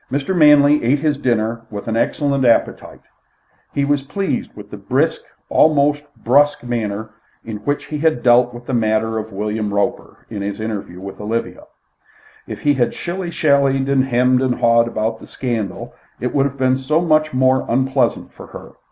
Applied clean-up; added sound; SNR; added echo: none; none; none; none.